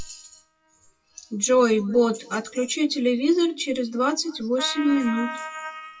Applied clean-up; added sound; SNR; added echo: classical method WPE with log-MMSE.